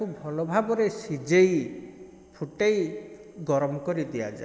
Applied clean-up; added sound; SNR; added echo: none; none; none; none.